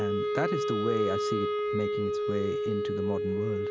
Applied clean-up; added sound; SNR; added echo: none; Wind instrument, woodwind instrument; -3 dB; none.